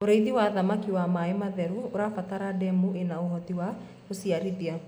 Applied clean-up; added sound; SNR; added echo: none; none; none; none.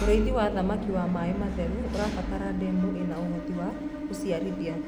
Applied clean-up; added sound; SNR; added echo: none; Engine / Mechanisms; 3 dB; none.